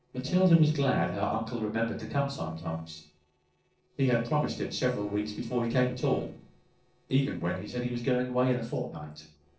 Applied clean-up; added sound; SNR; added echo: neural separator model SepFormer DNS4.